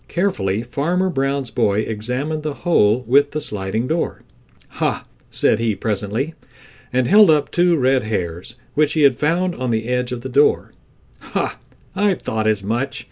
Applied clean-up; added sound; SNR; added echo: none; none; none; none.